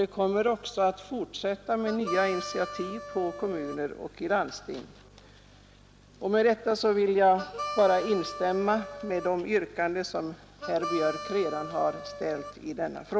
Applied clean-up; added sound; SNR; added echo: none; Harmonica; 10 dB; none.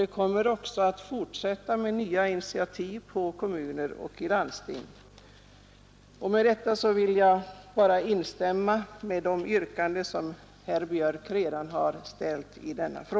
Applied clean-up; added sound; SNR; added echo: none; none; none; none.